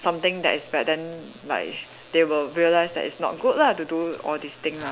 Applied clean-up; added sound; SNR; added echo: none; none; none; none.